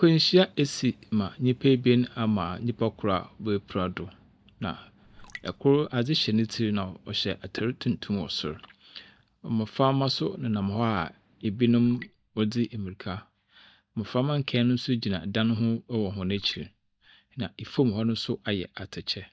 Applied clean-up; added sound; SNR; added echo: neural mask model DeepFilterNet 3.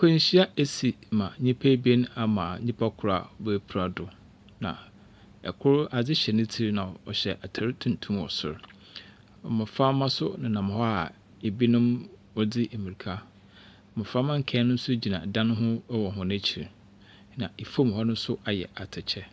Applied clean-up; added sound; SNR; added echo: none; none; none; none.